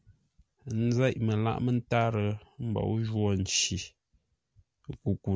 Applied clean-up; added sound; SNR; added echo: none; none; none; none.